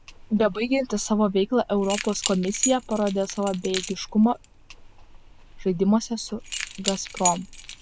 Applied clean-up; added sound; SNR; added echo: none; Keys jangling; 10 dB; none.